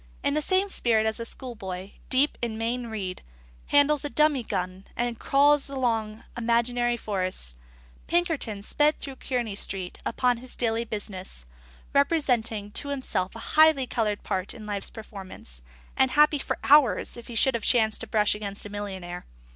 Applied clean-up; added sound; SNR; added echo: none; none; none; none.